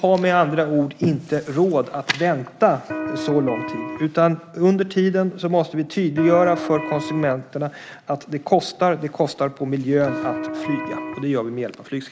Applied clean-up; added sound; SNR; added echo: none; Electric guitar; 7 dB; none.